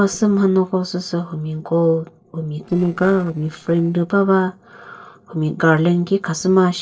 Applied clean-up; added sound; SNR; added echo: neural separator model SepFormer DNS4.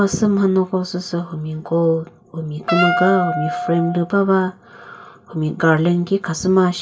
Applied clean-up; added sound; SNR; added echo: none; Wind instrument, woodwind instrument; 4 dB; reverberation time 0.1 s.